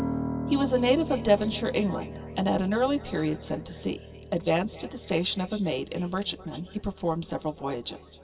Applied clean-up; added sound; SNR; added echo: none; Piano; 10 dB; reverberation time 2.4 s.